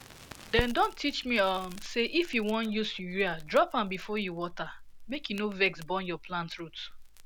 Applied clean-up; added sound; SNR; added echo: none; Crackle; 12 dB; none.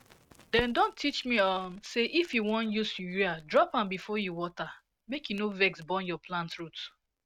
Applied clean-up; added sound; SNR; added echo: neural mask model RNNoise.